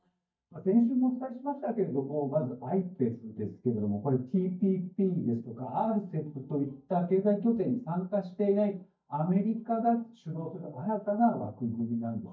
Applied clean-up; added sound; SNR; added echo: neural mask model DeepFilterNet 3.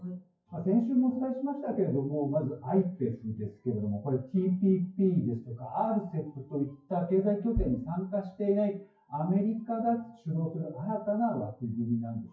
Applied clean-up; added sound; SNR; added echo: classical method WPE with log-MMSE.